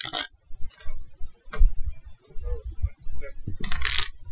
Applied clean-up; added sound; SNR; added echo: classical method Wiener filter.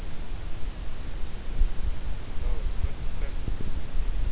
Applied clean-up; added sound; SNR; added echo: none; none; none; none.